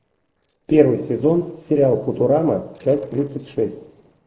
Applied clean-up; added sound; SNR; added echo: neural separator model SepFormer DNS4.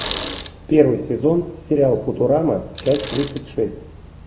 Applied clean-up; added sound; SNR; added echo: none; Bicycle; 14 dB; none.